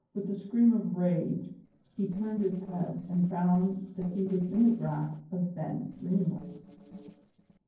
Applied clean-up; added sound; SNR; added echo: neural separator model SepFormer DNS4.